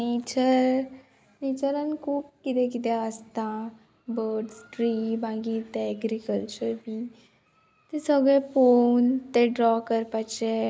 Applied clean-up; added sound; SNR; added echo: none; none; none; none.